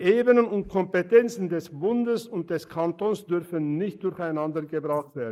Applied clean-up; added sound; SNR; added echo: neural mask model Resemble Enhance denoiser.